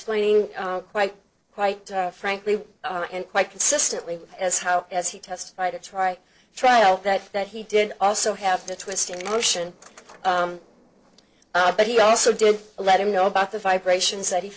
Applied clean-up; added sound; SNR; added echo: neural separator model SepFormer DNS4.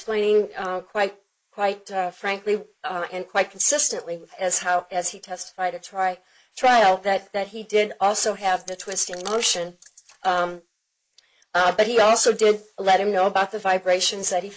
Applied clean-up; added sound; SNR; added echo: neural mask model Resemble Enhance denoiser.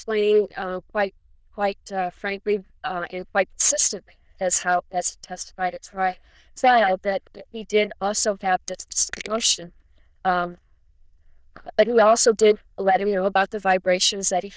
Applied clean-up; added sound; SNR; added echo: neural diffusion model UNIVERSE++.